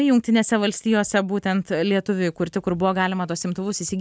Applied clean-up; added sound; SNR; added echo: none; none; none; none.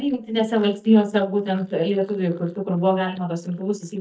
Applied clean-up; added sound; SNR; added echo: neural mask model DeepFilterNet 3.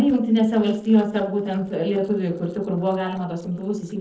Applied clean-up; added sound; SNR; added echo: neural separator model SepFormer DNS4.